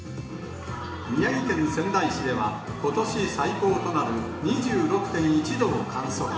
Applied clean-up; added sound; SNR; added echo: none; none; none; reverberation time 0.9 s.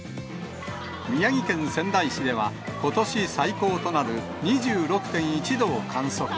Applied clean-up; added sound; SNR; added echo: none; none; none; none.